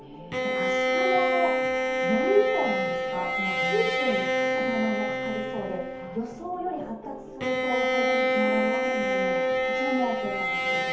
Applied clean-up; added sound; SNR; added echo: none; Bowed string instrument; -5 dB; reverberation time 0.6 s.